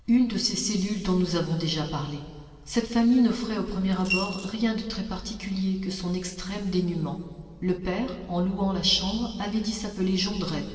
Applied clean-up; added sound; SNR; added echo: none; Coin (dropping) / Glass; 6 dB; reverberation time 2.1 s.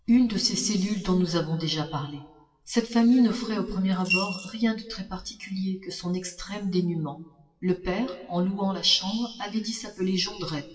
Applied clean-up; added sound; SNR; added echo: classical method WPE with log-MMSE.